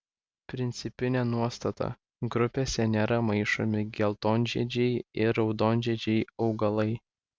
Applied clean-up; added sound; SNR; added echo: none; none; none; none.